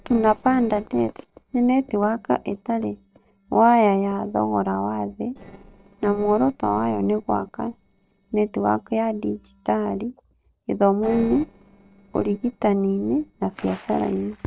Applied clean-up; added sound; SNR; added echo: neural separator model SepFormer DNS4.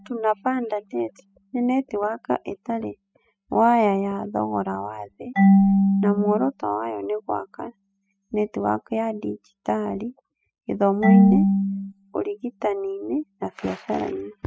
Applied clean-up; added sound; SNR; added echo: classical method spectral subtraction.